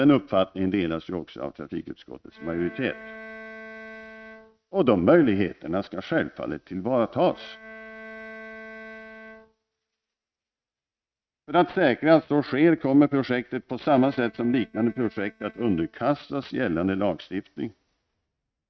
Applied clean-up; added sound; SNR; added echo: neural mask model RNNoise.